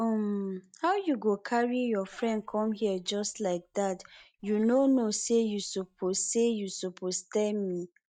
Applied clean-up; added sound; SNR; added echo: neural mask model DeepFilterNet 3.